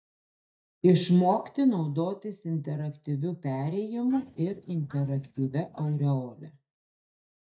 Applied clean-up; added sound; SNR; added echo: neural mask model DeepFilterNet 3.